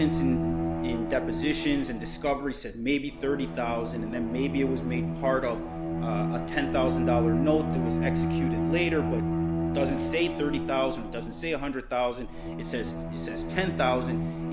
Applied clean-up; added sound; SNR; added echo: none; Bowed string instrument; 1 dB; none.